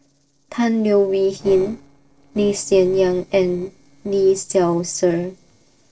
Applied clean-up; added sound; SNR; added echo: neural separator model SepFormer DNS4.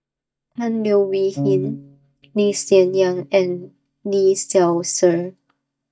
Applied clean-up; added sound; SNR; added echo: neural mask model DeepFilterNet 3.